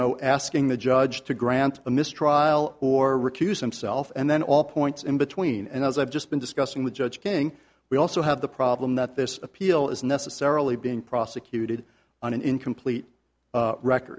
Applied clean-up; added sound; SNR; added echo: none; none; none; none.